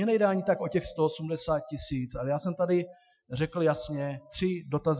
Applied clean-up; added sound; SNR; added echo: classical method Wiener filter.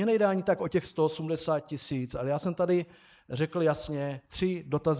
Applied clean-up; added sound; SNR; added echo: neural mask model Resemble Enhance denoiser.